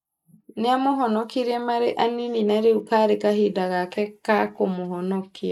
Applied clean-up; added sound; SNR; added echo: neural mask model Resemble Enhance denoiser.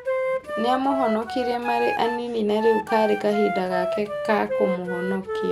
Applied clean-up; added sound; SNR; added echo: none; Wind instrument, woodwind instrument; 4 dB; none.